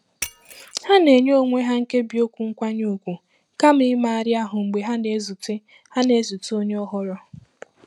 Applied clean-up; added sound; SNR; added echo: none; Shatter; 16 dB; none.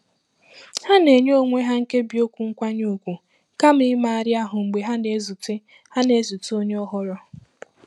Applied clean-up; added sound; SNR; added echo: none; none; none; none.